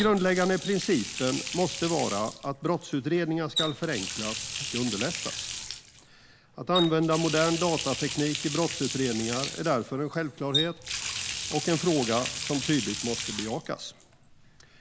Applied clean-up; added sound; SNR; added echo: none; Water tap, faucet; 6 dB; none.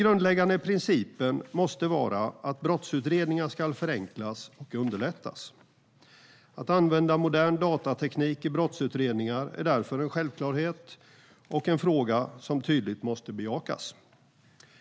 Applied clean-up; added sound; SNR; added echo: none; none; none; none.